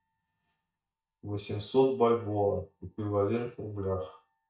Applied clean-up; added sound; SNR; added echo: neural mask model DeepFilterNet 3.